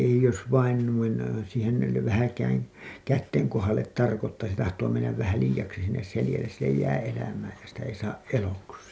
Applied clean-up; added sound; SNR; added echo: none; none; none; none.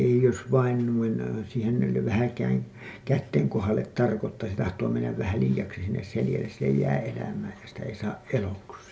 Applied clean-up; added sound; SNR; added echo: none; none; none; reverberation time 2.4 s.